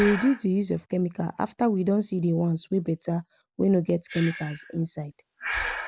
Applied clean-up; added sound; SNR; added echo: none; Breathing; 12 dB; none.